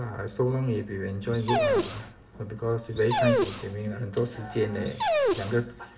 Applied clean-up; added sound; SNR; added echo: none; Dog; 0 dB; reverberation time 0.6 s.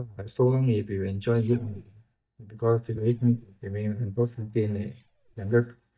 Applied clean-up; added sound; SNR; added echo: neural mask model DeepFilterNet 3.